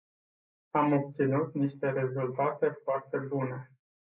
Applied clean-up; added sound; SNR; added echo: neural mask model Resemble Enhance denoiser.